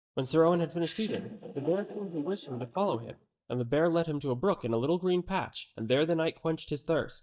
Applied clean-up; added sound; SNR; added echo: neural mask model DeepFilterNet 3.